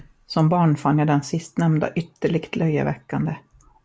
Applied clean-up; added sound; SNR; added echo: none; none; none; none.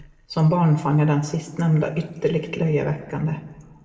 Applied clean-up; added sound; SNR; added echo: none; none; none; reverberation time 1.9 s.